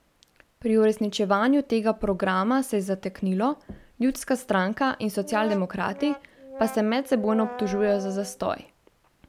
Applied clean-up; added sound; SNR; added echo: none; Brass instrument; 13 dB; none.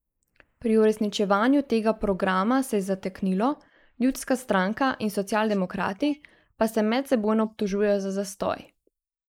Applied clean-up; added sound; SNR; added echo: neural mask model Resemble Enhance denoiser.